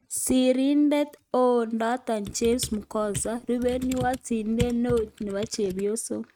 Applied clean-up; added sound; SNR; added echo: neural mask model RNNoise.